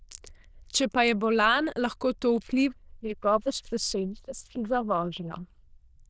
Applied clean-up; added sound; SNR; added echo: neural diffusion model UNIVERSE++.